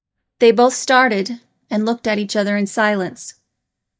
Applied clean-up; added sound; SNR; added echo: neural mask model DeepFilterNet 3.